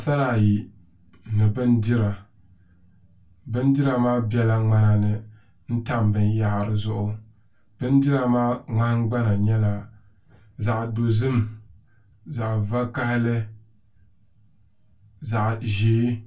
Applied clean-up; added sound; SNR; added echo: none; none; none; reverberation time 0.2 s.